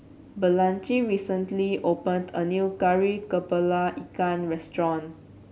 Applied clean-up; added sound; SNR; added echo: none; none; none; none.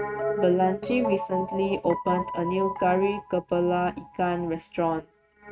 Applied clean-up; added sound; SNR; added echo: neural mask model RNNoise.